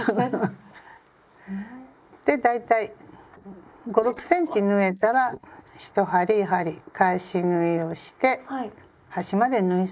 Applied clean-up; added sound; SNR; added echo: neural mask model Resemble Enhance denoiser.